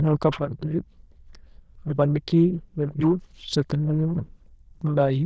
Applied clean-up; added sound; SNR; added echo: neural diffusion model UNIVERSE++.